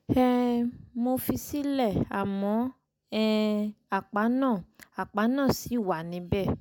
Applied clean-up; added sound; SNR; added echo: none; none; none; none.